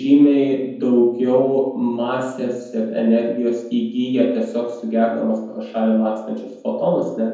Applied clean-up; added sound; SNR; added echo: none; none; none; reverberation time 0.9 s.